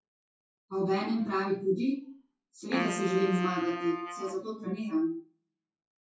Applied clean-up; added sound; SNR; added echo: classical method WPE with log-MMSE.